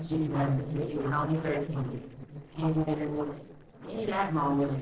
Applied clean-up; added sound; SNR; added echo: neural separator model SepFormer DNS4.